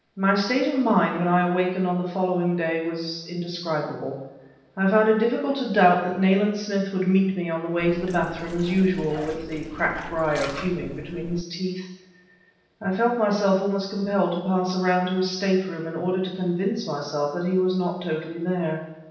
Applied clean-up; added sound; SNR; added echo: neural separator model SepFormer DNS4.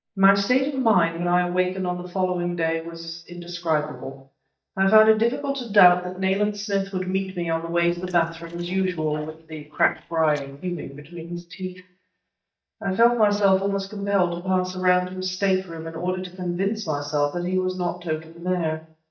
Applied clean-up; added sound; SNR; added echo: neural mask model DeepFilterNet 3.